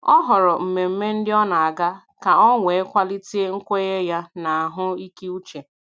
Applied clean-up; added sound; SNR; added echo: none; none; none; none.